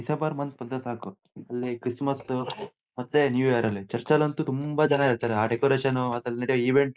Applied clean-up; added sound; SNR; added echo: neural mask model Resemble Enhance denoiser.